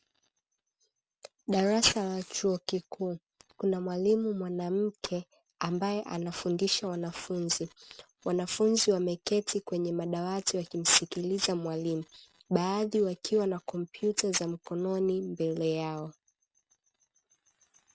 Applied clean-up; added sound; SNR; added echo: none; none; none; none.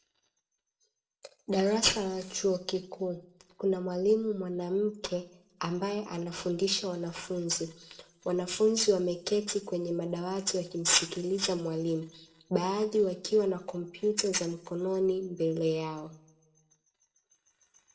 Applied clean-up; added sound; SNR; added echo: none; none; none; reverberation time 0.4 s.